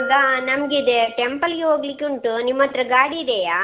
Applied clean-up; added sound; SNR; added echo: none; Bell; 15 dB; none.